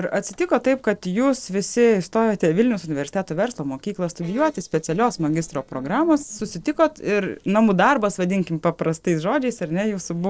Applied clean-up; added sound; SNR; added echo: neural separator model SepFormer DNS4.